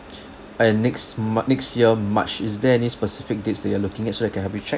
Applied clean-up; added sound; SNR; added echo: none; none; none; none.